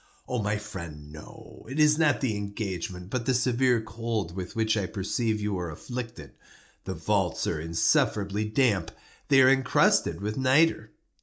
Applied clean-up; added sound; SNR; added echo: none; none; none; none.